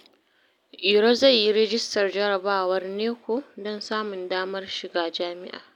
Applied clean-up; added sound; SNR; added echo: none; none; none; none.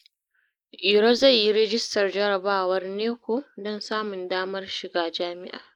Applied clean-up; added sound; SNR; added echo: neural mask model Resemble Enhance denoiser.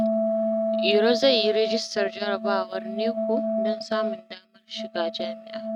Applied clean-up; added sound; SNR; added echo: neural mask model RNNoise.